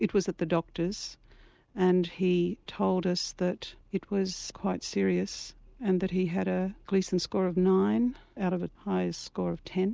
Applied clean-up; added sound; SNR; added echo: none; none; none; none.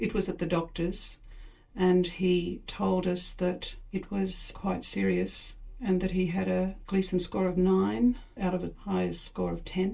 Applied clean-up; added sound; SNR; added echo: none; none; none; reverberation time 0.2 s.